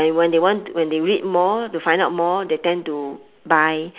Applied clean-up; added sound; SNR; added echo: none; none; none; none.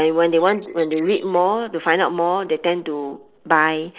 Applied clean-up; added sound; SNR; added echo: neural separator model SepFormer DNS4.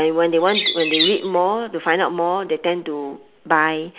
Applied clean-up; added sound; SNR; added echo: none; Bird; 1 dB; none.